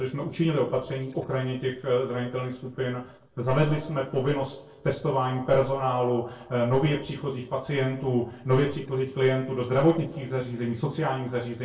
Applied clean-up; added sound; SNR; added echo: neural separator model SepFormer DNS4.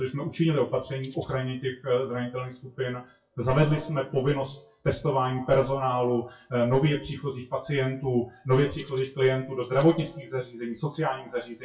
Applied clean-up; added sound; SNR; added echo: classical method WPE with log-MMSE.